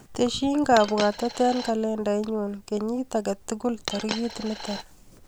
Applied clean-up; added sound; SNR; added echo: none; Coin (dropping); 9 dB; none.